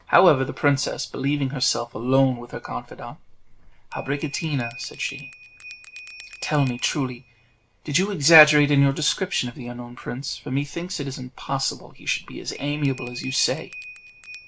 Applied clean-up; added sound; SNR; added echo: none; Bell; 19 dB; none.